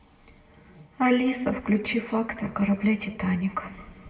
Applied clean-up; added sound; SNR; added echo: none; none; none; reverberation time 2.0 s.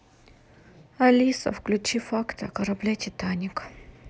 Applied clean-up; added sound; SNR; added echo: none; none; none; none.